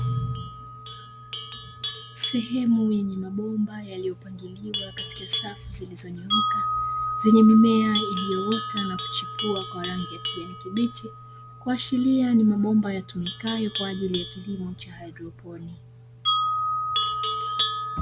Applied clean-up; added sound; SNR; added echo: none; Livestock, farm animals, working animals + Wind chime; 5 dB; none.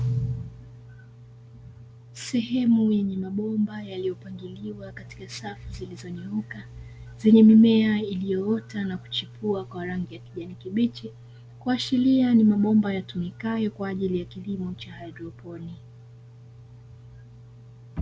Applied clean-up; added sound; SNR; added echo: none; none; none; none.